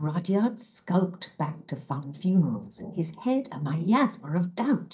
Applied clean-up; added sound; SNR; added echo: neural mask model DeepFilterNet 3.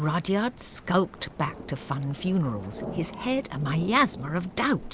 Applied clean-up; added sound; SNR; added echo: none; none; none; none.